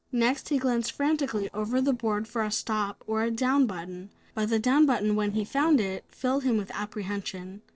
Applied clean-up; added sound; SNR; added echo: neural separator model SepFormer DNS4.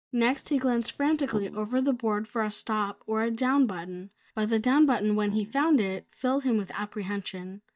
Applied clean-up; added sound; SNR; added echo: neural mask model DeepFilterNet 3.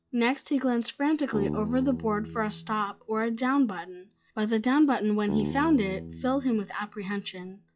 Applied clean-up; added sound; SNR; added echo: classical method log-MMSE.